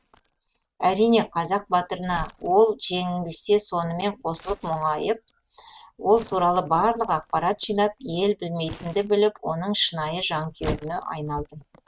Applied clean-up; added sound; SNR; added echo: neural mask model RNNoise.